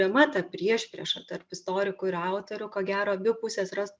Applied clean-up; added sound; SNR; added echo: none; none; none; none.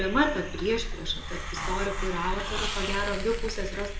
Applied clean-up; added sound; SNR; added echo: none; Hiss; 2 dB; reverberation time 0.6 s.